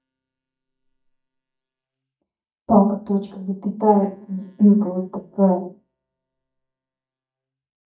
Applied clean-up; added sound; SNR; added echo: neural mask model DeepFilterNet 3.